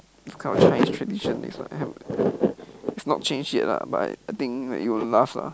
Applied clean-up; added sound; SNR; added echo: none; none; none; none.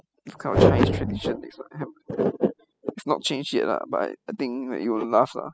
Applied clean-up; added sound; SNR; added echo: classical method spectral subtraction.